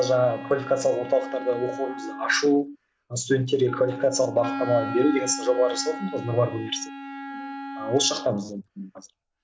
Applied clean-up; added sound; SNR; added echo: none; Wind instrument, woodwind instrument; 10 dB; none.